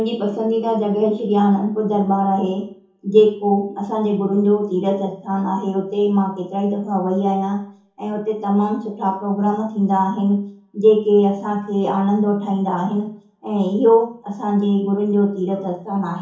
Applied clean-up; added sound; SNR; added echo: none; none; none; reverberation time 0.7 s.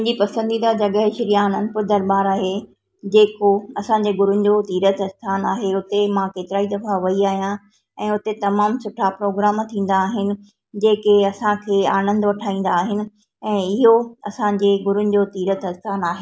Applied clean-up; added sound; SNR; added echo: none; none; none; none.